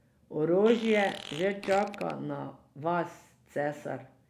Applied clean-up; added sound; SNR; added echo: none; Fart; 15 dB; none.